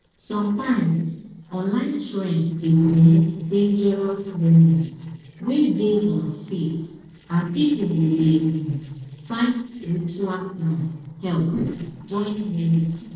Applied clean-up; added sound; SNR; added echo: neural separator model SepFormer DNS4.